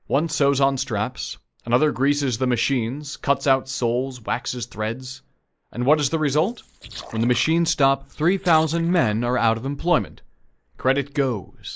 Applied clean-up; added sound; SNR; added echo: neural mask model Resemble Enhance denoiser.